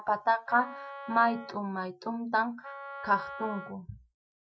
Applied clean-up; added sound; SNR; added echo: classical method Wiener filter.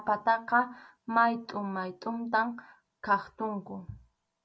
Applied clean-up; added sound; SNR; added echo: none; none; none; none.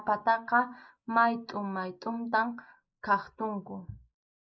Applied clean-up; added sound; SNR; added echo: neural mask model Resemble Enhance denoiser.